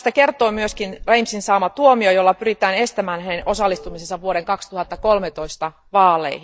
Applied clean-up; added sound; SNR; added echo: neural mask model DeepFilterNet 3.